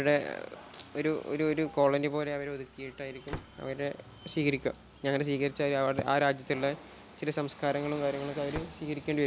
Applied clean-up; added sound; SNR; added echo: none; Squeak / Slam / Wood; 15 dB; none.